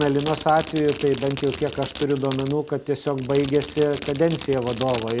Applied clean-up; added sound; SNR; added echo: none; Fireworks; 9 dB; none.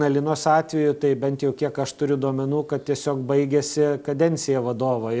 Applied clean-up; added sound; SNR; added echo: none; none; none; none.